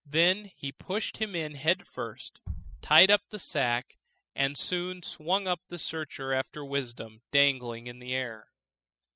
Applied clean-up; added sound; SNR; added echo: classical method spectral subtraction.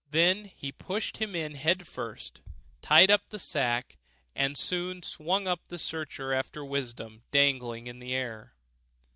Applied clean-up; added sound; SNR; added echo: neural mask model DeepFilterNet 3.